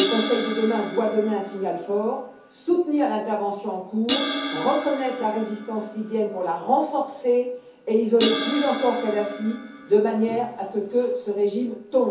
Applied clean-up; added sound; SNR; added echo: none; Crash cymbal; 9 dB; reverberation time 0.5 s.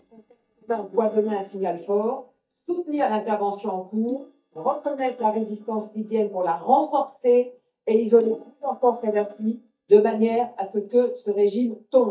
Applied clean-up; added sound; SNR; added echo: neural mask model DeepFilterNet 3.